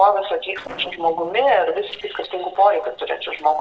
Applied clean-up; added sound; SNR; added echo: neural separator model SepFormer DNS4.